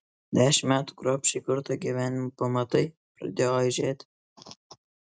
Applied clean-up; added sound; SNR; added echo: none; none; none; none.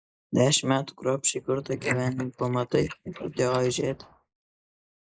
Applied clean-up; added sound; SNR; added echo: neural mask model Resemble Enhance denoiser.